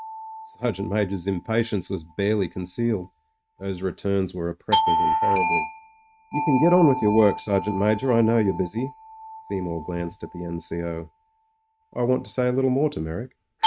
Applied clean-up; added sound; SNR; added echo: neural mask model RNNoise.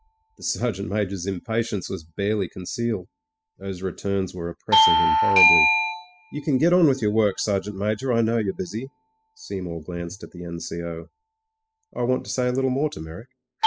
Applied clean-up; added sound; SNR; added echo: classical method spectral subtraction.